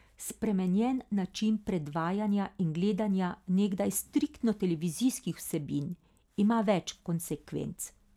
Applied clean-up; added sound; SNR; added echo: none; none; none; none.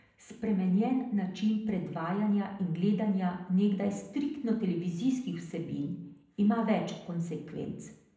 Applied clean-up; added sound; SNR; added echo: none; none; none; reverberation time 0.7 s.